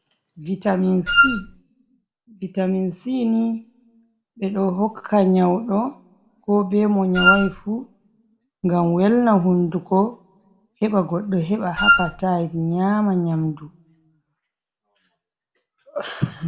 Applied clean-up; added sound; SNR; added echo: none; Wind instrument, woodwind instrument; -5 dB; reverberation time 0.6 s.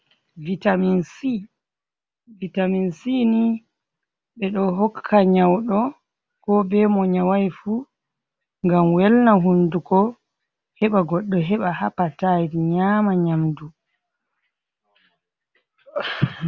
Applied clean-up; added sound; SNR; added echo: none; none; none; none.